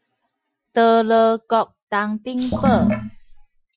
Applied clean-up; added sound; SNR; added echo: classical method Wiener filter.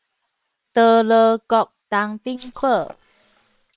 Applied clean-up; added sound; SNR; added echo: neural separator model SepFormer WHAM!.